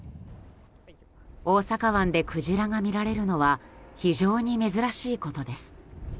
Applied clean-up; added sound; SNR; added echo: none; none; none; none.